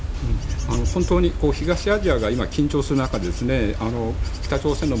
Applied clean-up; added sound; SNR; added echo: none; Wind / Bird / Insect; 3 dB; none.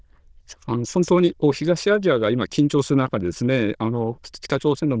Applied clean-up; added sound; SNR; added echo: neural diffusion model UNIVERSE++.